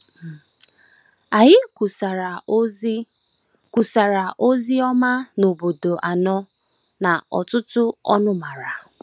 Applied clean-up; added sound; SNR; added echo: none; none; none; none.